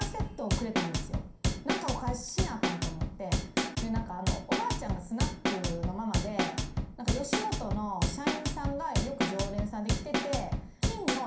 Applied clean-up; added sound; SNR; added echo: none; Drum / Drum kit; -5 dB; reverberation time 0.5 s.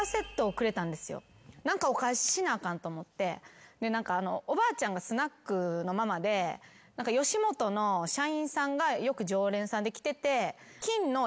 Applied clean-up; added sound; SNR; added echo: none; none; none; none.